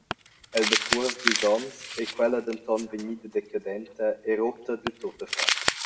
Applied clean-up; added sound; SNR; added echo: none; Crumpling, crinkling; 2 dB; reverberation time 0.8 s.